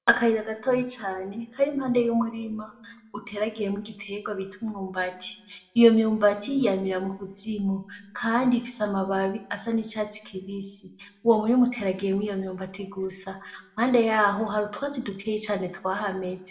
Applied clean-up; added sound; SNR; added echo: none; none; none; reverberation time 1.0 s.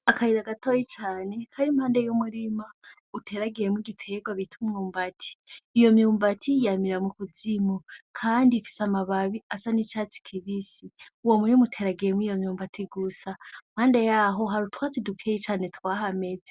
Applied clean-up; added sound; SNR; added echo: none; none; none; none.